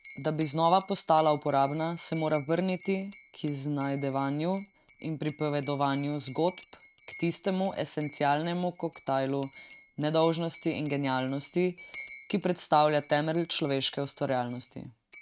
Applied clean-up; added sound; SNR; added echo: neural mask model RNNoise.